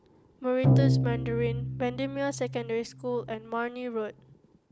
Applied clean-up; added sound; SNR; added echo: none; Bowed string instrument; -3 dB; none.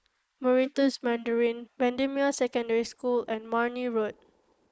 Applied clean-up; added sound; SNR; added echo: neural mask model Resemble Enhance denoiser.